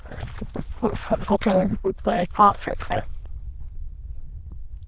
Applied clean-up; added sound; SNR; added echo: neural diffusion model UNIVERSE++.